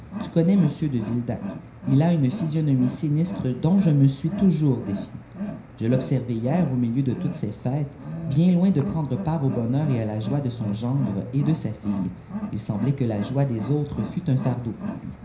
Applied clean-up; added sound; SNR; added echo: none; Wild animals; 10 dB; reverberation time 0.5 s.